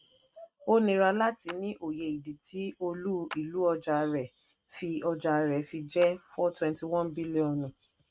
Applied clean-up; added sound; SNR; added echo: neural mask model RNNoise.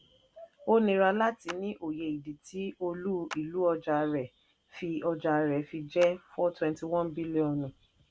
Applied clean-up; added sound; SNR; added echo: none; Clapping; 19 dB; none.